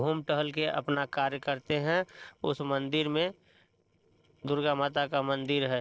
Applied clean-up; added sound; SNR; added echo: neural separator model SepFormer DNS4.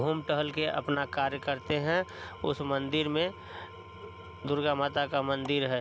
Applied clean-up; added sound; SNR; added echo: none; Engine / Tools; 15 dB; none.